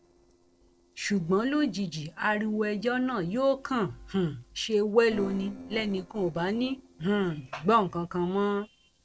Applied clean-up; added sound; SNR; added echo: neural separator model SepFormer DNS4.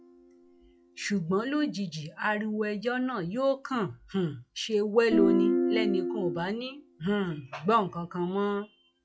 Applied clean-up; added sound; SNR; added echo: classical method log-MMSE.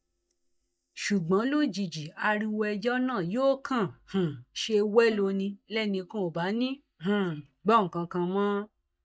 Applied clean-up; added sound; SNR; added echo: neural mask model DeepFilterNet 3.